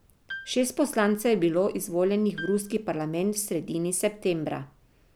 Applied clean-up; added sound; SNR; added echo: none; Piano; 19 dB; none.